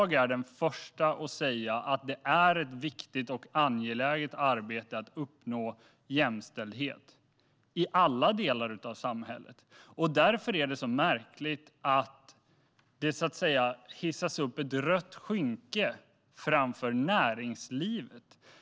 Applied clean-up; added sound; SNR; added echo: none; none; none; none.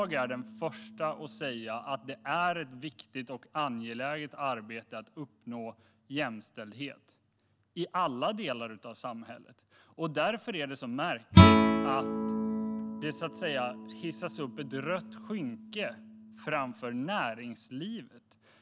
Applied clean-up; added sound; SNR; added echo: none; Guitar; -3 dB; none.